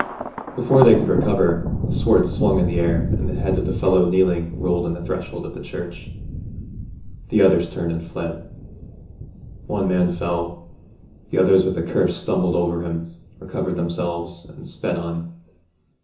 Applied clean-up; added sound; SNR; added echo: none; Thunder; 7 dB; reverberation time 0.6 s.